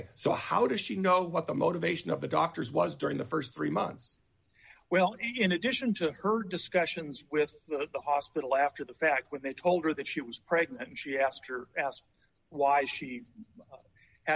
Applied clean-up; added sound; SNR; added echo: none; none; none; none.